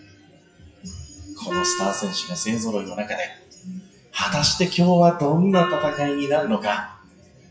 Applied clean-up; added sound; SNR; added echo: classical method WPE with log-MMSE.